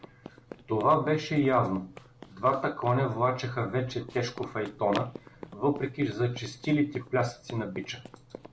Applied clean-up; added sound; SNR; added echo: none; Run; 18 dB; none.